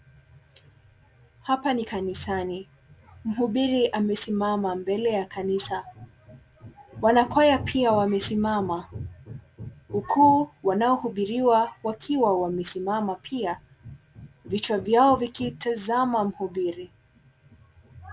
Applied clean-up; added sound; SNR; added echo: none; none; none; none.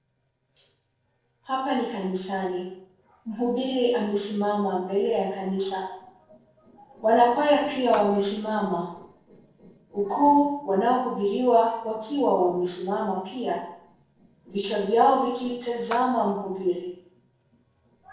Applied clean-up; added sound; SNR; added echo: neural separator model SepFormer DNS4.